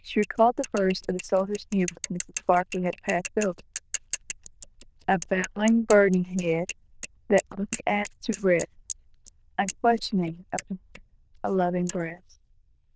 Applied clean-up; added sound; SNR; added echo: neural diffusion model UNIVERSE++.